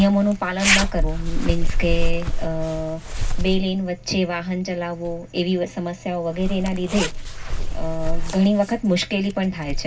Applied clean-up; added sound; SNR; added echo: none; Zipper (clothing); 0 dB; reverberation time 0.4 s.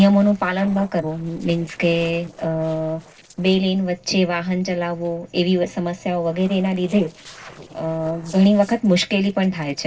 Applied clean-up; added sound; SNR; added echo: neural separator model SepFormer DNS4.